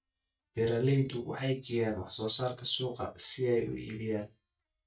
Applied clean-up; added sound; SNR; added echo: neural mask model DeepFilterNet 3.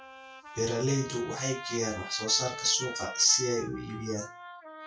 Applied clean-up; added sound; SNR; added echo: classical method WPE with log-MMSE.